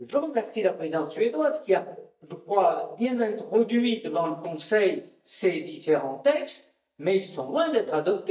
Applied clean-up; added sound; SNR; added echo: neural mask model DeepFilterNet 3.